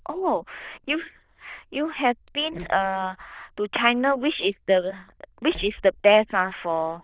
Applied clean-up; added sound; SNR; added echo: neural diffusion model UNIVERSE++.